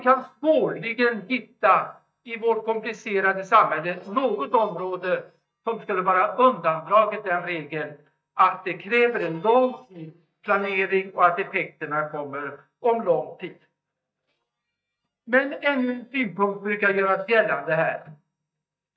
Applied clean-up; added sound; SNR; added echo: neural mask model DeepFilterNet 3.